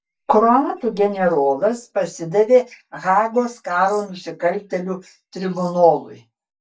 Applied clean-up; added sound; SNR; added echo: neural mask model DeepFilterNet 3.